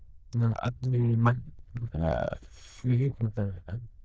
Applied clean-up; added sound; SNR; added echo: neural diffusion model UNIVERSE++.